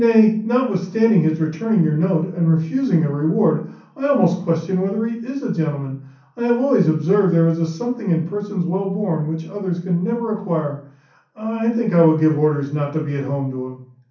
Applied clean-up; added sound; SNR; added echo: none; none; none; reverberation time 0.6 s.